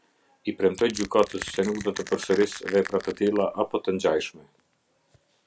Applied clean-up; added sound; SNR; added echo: none; Crushing; 14 dB; none.